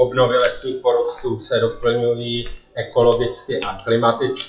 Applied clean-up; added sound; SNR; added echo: classical method WPE with log-MMSE.